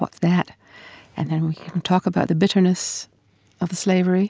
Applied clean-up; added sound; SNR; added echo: none; none; none; none.